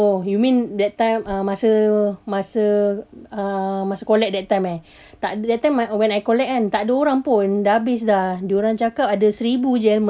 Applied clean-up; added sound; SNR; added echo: none; none; none; none.